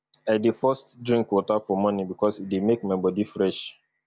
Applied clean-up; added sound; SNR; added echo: none; none; none; none.